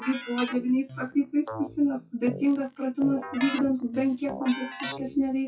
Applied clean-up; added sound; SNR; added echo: classical method WPE with log-MMSE.